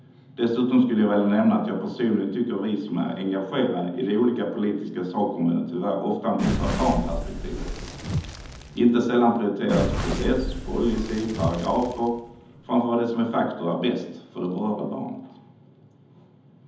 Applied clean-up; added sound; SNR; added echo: none; Crackle; 5 dB; reverberation time 0.8 s.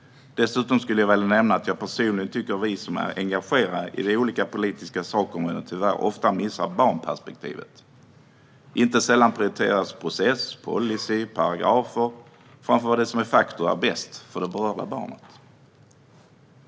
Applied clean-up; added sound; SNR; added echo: none; none; none; none.